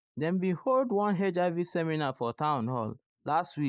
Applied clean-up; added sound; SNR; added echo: neural mask model Resemble Enhance denoiser.